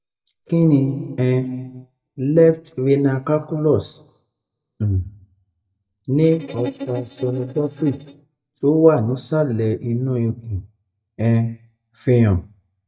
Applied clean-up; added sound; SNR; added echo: neural mask model DeepFilterNet 3.